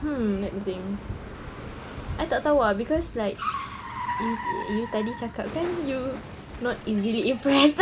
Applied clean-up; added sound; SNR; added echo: none; Car; 11 dB; none.